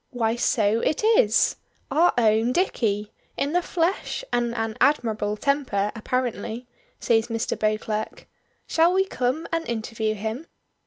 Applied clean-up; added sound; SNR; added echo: none; none; none; none.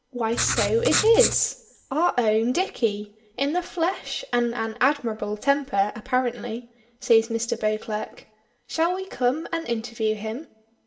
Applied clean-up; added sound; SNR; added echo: none; Writing; 2 dB; reverberation time 0.5 s.